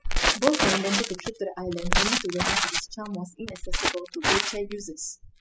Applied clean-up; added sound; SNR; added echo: classical method spectral subtraction.